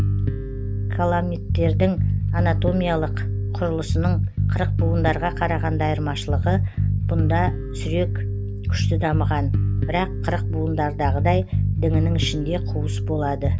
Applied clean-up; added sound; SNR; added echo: none; Bass guitar; -4 dB; none.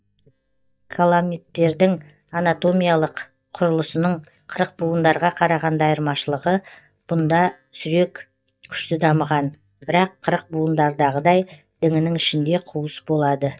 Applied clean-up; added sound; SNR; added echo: neural mask model DeepFilterNet 3.